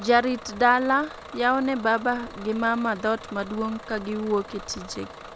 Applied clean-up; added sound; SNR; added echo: none; Bus / Engine; 16 dB; none.